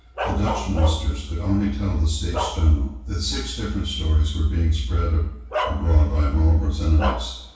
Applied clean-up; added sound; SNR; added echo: none; Bark; 12 dB; reverberation time 0.6 s.